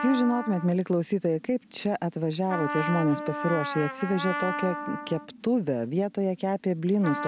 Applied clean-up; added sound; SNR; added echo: none; Trumpet; 9 dB; none.